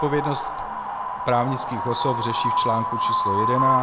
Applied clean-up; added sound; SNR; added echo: none; Wind; -2 dB; none.